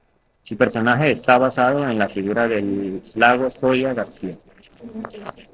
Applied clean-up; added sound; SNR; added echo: neural separator model SepFormer DNS4.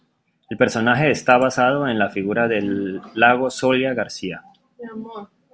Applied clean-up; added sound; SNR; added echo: none; none; none; none.